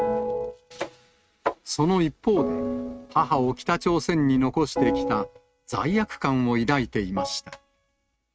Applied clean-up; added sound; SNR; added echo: neural mask model RNNoise.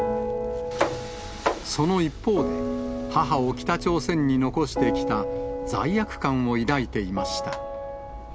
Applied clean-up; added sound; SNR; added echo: none; Motor vehicle (road); 14 dB; none.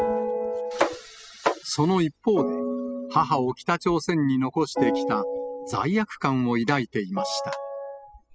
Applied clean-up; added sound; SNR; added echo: classical method spectral subtraction.